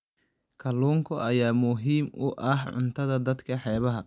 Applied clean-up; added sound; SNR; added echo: none; none; none; none.